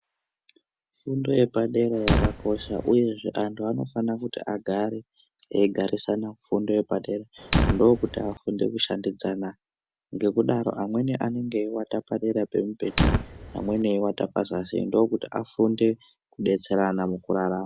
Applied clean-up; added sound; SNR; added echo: none; Fire; 7 dB; none.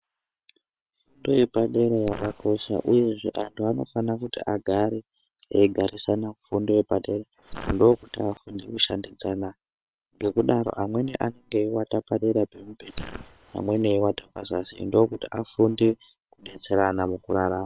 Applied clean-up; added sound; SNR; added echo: neural separator model SepFormer WHAM!.